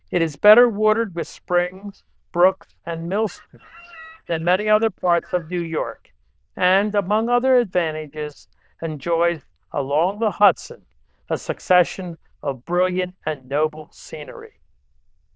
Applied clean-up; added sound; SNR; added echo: neural diffusion model UNIVERSE++.